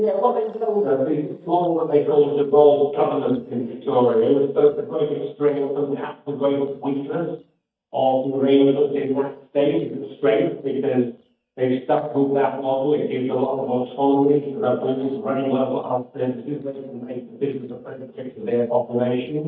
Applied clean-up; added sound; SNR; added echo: neural mask model DeepFilterNet 3.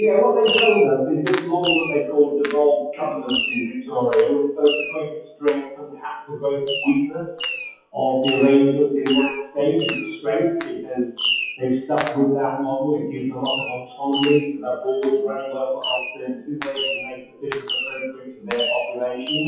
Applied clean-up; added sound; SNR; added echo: classical method WPE with log-MMSE.